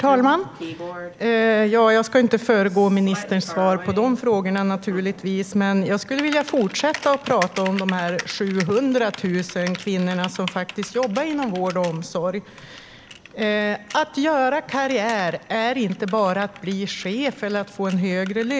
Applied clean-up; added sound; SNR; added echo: none; Typing; 16 dB; none.